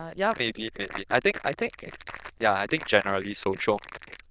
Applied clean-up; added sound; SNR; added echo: neural diffusion model UNIVERSE++.